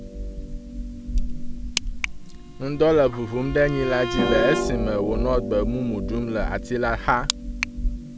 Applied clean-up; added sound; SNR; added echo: none; Harp + Bowed string instrument; 4 dB; none.